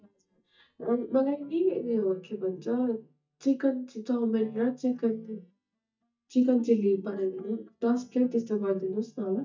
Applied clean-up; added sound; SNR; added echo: neural mask model DeepFilterNet 3.